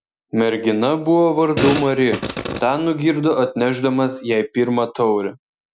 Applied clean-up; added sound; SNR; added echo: none; Fart; 6 dB; none.